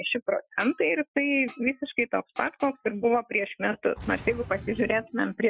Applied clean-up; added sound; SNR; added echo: classical method Wiener filter.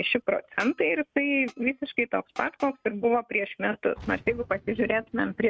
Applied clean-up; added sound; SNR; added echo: neural mask model RNNoise.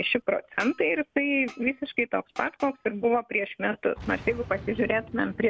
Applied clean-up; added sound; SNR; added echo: none; Boom; 18 dB; none.